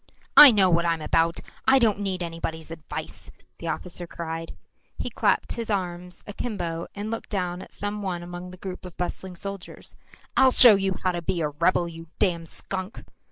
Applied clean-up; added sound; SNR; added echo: neural mask model Resemble Enhance denoiser.